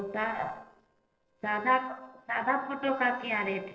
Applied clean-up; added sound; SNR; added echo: neural separator model SepFormer DNS4.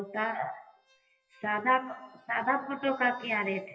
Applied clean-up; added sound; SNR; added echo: classical method WPE with log-MMSE.